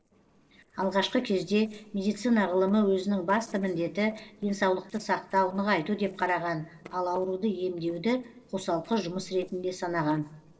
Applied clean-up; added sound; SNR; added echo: neural separator model SepFormer DNS4.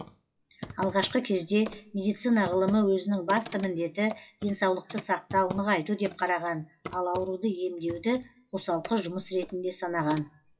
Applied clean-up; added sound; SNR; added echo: classical method WPE with log-MMSE.